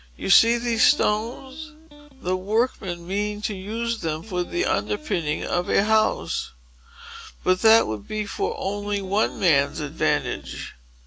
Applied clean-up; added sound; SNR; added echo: none; Electric guitar; 19 dB; none.